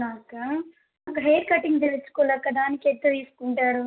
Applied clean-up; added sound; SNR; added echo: none; none; none; none.